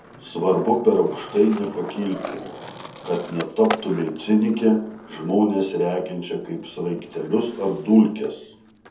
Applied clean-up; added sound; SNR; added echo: none; Skateboard; 15 dB; reverberation time 0.7 s.